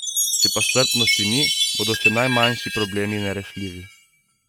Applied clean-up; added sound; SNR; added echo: neural mask model RNNoise.